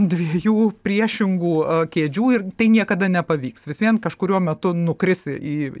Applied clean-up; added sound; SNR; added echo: none; none; none; none.